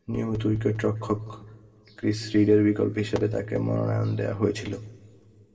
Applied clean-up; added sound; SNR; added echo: none; none; none; reverberation time 1.0 s.